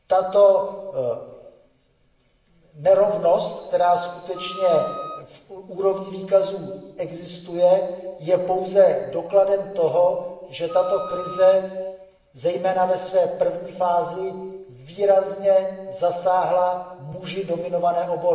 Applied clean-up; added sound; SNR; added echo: none; Wind instrument, woodwind instrument; 13 dB; reverberation time 1.2 s.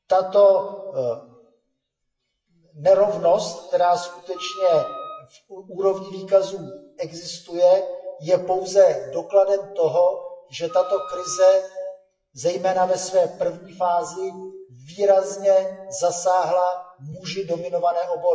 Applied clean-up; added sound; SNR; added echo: classical method WPE with log-MMSE.